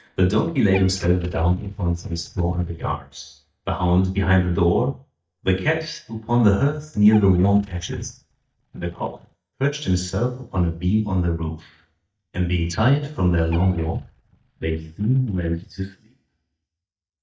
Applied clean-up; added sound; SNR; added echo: neural mask model DeepFilterNet 3.